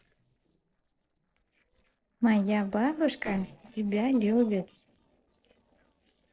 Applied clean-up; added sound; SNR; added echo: neural separator model SepFormer DNS4.